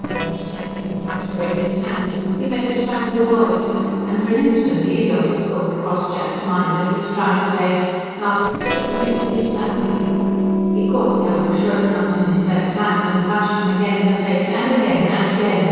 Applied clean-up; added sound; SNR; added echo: neural separator model SepFormer DNS4.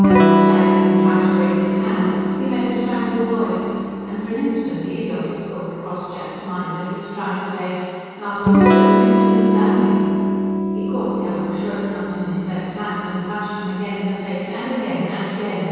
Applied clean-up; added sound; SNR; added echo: none; Electric guitar / Strum; -4 dB; reverberation time 2.2 s.